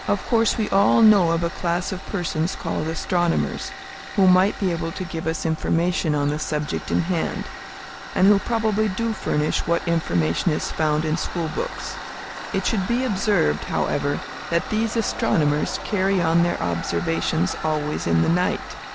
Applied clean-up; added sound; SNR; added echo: none; Tools; 12 dB; none.